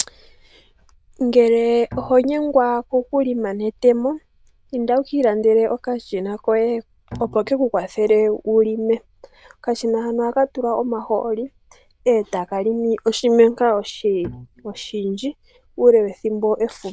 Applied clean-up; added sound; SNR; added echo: neural diffusion model UNIVERSE++.